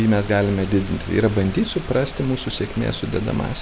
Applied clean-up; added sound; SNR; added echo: none; Stream; 16 dB; none.